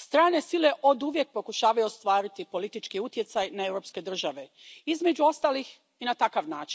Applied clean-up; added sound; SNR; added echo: none; none; none; none.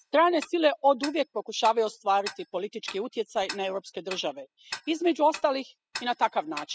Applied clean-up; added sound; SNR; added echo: classical method spectral subtraction.